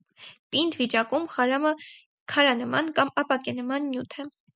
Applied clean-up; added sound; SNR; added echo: none; none; none; none.